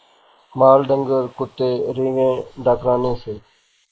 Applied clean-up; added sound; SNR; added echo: neural mask model Resemble Enhance denoiser.